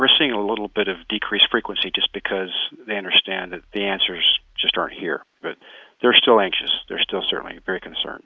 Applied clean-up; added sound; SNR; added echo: none; none; none; none.